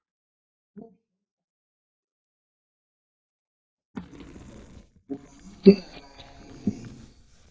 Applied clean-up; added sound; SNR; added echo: neural mask model DeepFilterNet 3.